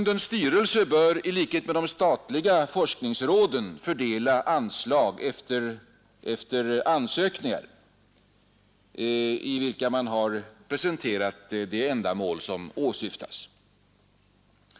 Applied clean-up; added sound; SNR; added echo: none; none; none; none.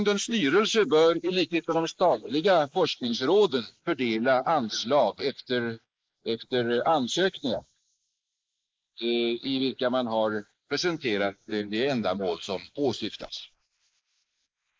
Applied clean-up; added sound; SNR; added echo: neural mask model Resemble Enhance denoiser.